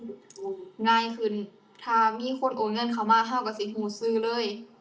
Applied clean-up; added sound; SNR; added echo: none; none; none; reverberation time 0.4 s.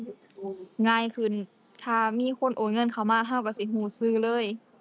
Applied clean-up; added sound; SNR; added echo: none; none; none; none.